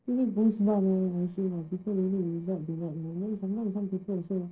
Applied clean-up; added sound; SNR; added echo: neural separator model SepFormer DNS4.